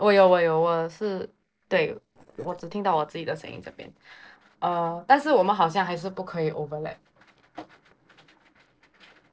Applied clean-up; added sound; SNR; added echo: neural separator model SepFormer DNS4.